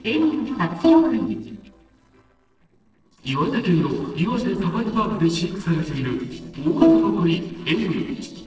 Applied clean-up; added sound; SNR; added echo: neural separator model SepFormer DNS4.